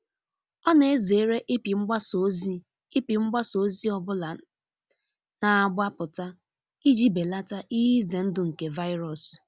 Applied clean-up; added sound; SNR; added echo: none; none; none; none.